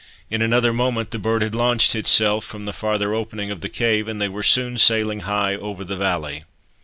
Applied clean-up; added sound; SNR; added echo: none; none; none; none.